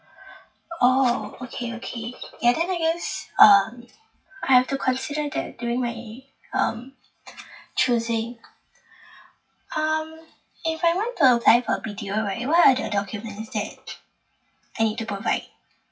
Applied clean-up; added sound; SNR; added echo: classical method WPE with log-MMSE.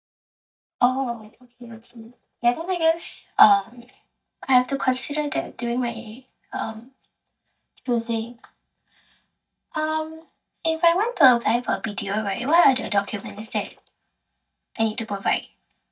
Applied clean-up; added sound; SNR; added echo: neural mask model DeepFilterNet 3.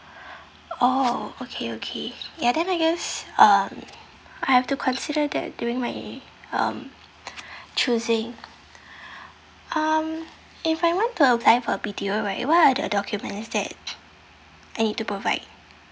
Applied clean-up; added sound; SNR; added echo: none; none; none; none.